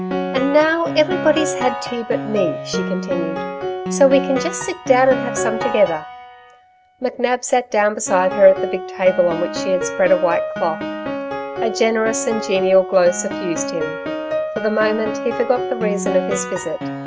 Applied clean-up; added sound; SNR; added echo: none; Piano; 6 dB; none.